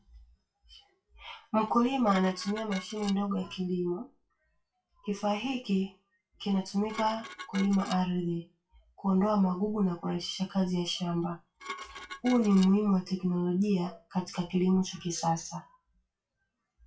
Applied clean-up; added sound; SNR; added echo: classical method WPE with log-MMSE.